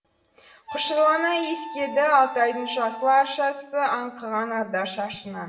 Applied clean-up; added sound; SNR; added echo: none; Wind instrument, woodwind instrument; 12 dB; reverberation time 0.8 s.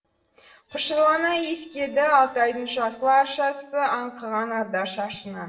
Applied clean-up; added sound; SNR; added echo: neural separator model SepFormer DNS4.